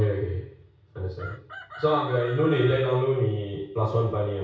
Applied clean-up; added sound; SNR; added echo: none; Chicken, rooster; 16 dB; reverberation time 0.6 s.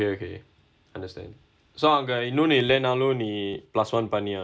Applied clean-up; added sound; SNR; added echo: none; none; none; none.